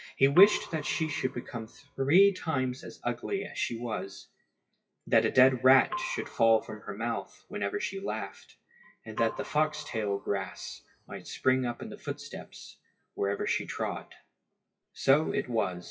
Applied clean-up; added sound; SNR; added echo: classical method WPE with log-MMSE.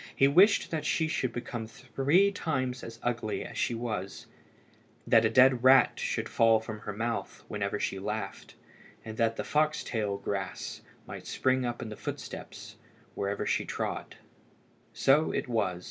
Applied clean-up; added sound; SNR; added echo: none; none; none; none.